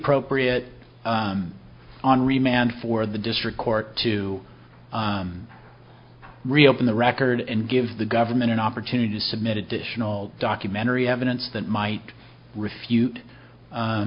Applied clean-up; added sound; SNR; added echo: none; none; none; none.